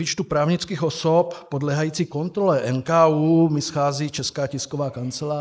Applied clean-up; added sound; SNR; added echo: neural mask model Resemble Enhance denoiser.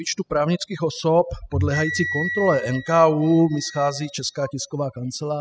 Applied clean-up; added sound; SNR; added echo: classical method spectral subtraction.